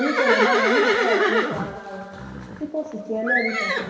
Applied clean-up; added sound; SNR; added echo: none; Livestock, farm animals, working animals; -4 dB; reverberation time 2.1 s.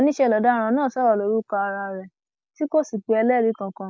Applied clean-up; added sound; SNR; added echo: none; none; none; none.